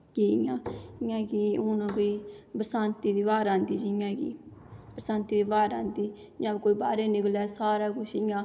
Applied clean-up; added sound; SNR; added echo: none; none; none; none.